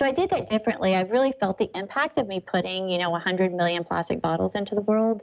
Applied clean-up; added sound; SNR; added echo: none; none; none; none.